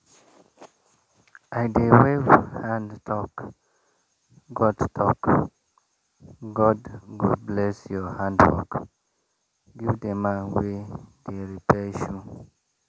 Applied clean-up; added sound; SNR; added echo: none; none; none; none.